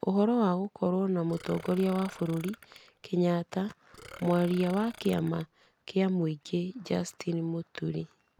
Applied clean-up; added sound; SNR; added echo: none; Burping, eructation; 20 dB; none.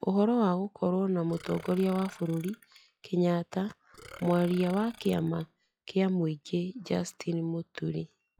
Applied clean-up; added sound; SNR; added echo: classical method log-MMSE.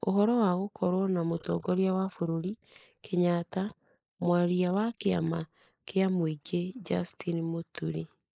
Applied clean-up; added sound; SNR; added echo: neural mask model Resemble Enhance denoiser.